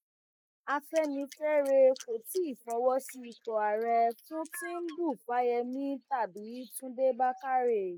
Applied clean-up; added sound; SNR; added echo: neural mask model Resemble Enhance denoiser.